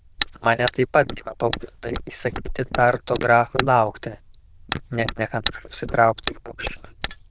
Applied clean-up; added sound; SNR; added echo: neural diffusion model UNIVERSE++.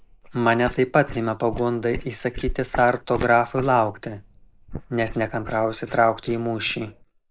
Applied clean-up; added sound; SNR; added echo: neural mask model Resemble Enhance denoiser.